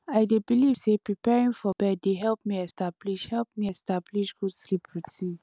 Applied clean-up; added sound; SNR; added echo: none; none; none; none.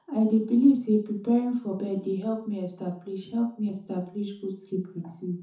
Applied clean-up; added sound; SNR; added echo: none; none; none; reverberation time 0.6 s.